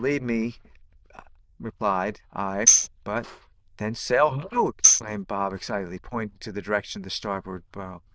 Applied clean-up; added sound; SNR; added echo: neural diffusion model UNIVERSE++.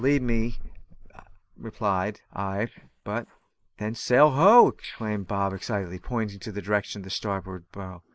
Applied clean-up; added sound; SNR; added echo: neural mask model Resemble Enhance denoiser.